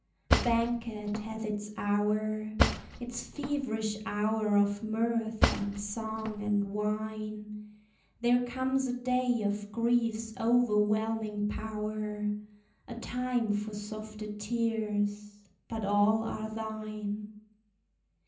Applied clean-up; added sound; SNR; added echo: none; Cutlery, silverware / Drawer open or close; 1 dB; reverberation time 0.6 s.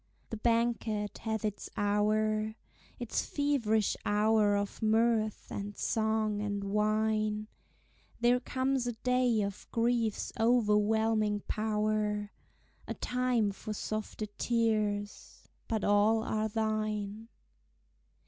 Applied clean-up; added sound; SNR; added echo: none; none; none; none.